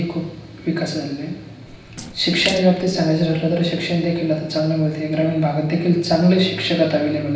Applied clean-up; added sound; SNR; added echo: none; Splash, splatter; 18 dB; reverberation time 0.9 s.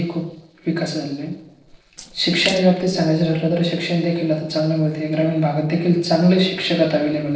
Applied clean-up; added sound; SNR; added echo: neural separator model SepFormer DNS4.